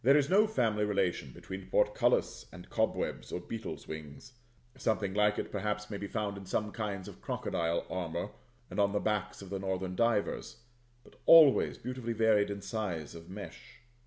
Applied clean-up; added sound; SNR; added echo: none; none; none; none.